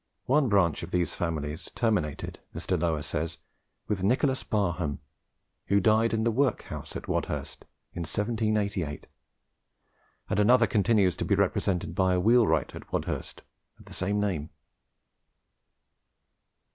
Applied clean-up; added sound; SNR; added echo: none; none; none; none.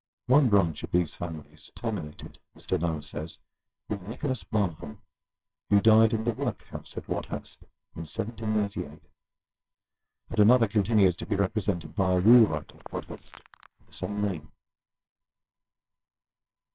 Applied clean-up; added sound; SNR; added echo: neural separator model SepFormer WHAMR!.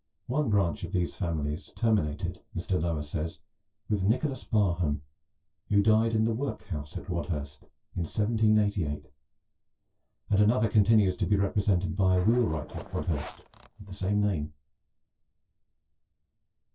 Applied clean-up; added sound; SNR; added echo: neural separator model SepFormer DNS4.